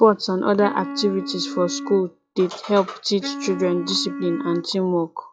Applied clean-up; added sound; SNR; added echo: classical method log-MMSE.